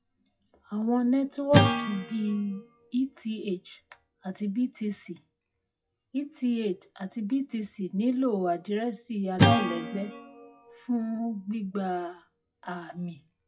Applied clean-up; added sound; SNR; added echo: classical method WPE with log-MMSE.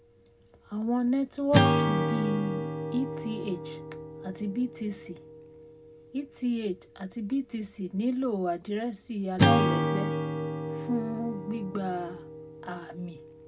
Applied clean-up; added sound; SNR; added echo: none; Acoustic guitar / Strum; -1 dB; reverberation time 0.2 s.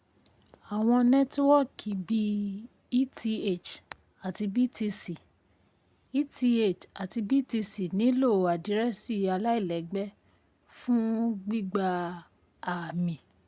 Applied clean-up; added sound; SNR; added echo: none; none; none; none.